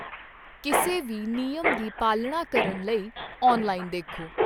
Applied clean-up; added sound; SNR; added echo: none; Mechanisms; 3 dB; none.